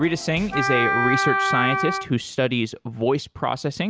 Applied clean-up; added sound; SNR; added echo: none; Wind instrument, woodwind instrument; -1 dB; none.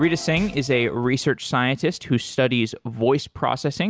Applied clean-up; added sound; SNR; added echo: none; none; none; none.